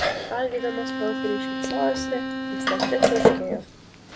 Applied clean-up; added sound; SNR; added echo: none; Bowed string instrument + Chewing, mastication; -4 dB; none.